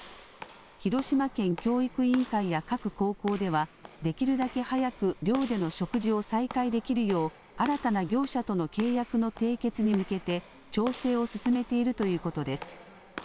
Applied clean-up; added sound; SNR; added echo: none; Walk, footsteps / Slam; 18 dB; none.